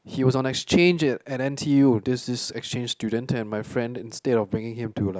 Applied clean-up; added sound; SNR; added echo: none; none; none; none.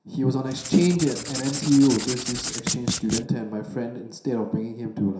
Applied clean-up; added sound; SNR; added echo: none; Writing; 6 dB; reverberation time 0.7 s.